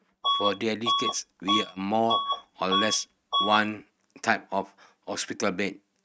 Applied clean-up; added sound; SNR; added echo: neural mask model RNNoise.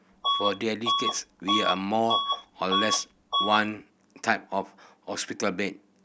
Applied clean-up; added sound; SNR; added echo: none; Bus / Alarm; -1 dB; none.